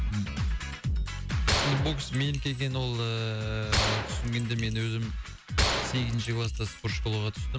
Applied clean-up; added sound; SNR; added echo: none; Gunshot, gunfire; 4 dB; none.